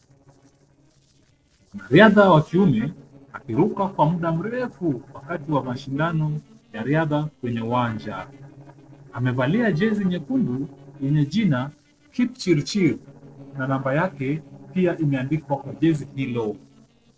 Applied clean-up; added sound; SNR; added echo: neural separator model SepFormer DNS4.